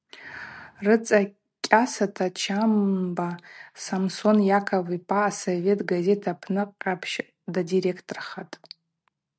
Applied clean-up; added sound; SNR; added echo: none; none; none; none.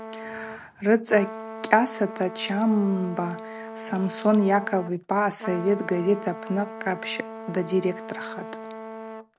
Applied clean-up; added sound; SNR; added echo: none; Trumpet; 12 dB; none.